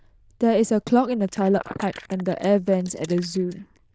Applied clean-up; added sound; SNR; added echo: neural diffusion model UNIVERSE++.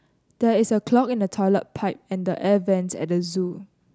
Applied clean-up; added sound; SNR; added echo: none; none; none; none.